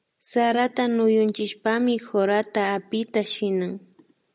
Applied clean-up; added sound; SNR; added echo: none; none; none; none.